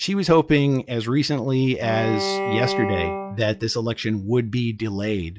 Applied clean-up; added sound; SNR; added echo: classical method log-MMSE.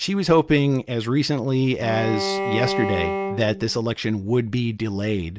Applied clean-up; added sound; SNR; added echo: none; Bowed string instrument; 5 dB; none.